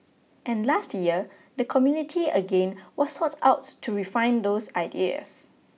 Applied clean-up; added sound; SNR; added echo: none; none; none; none.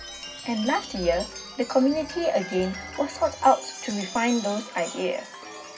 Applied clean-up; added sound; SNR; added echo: none; Chime; 12 dB; reverberation time 0.4 s.